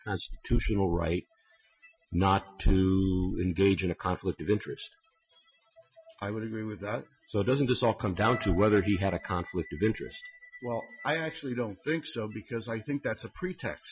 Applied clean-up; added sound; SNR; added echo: classical method Wiener filter.